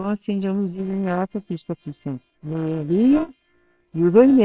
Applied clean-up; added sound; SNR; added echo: neural separator model SepFormer WHAMR!.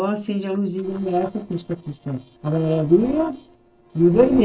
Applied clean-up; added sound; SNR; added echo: neural separator model SepFormer DNS4.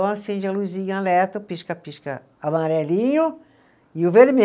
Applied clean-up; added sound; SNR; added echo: none; none; none; none.